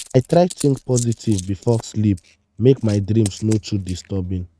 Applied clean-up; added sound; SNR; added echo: neural mask model RNNoise.